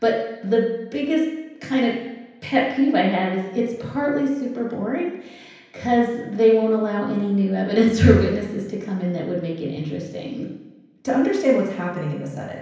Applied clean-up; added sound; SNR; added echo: none; none; none; reverberation time 0.9 s.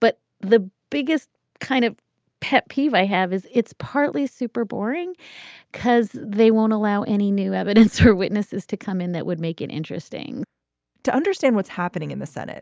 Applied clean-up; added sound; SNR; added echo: none; none; none; none.